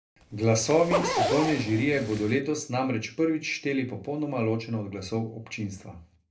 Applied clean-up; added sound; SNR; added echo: none; Zipper (clothing); 3 dB; reverberation time 0.3 s.